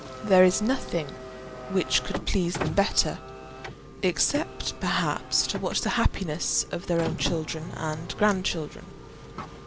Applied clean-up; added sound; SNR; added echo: none; Car; 11 dB; none.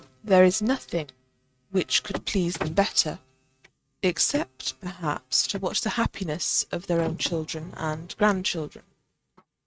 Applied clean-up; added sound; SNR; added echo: neural mask model RNNoise.